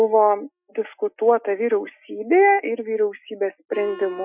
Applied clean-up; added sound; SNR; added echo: classical method Wiener filter.